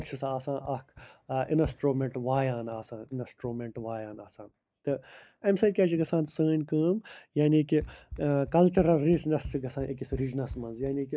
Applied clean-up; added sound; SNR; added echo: neural mask model DeepFilterNet 3.